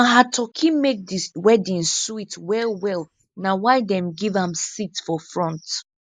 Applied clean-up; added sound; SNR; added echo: neural mask model Resemble Enhance denoiser.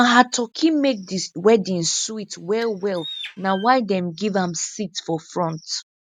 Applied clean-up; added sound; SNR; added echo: neural mask model RNNoise.